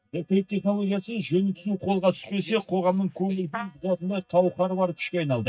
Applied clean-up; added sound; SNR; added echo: neural mask model DeepFilterNet 3.